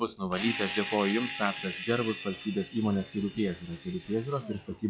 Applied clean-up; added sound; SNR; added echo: classical method log-MMSE.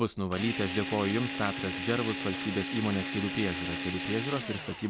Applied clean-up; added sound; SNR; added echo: none; Drill; 5 dB; none.